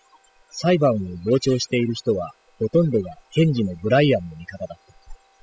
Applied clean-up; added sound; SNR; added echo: classical method spectral subtraction.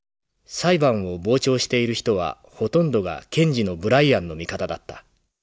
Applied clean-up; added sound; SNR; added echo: none; none; none; none.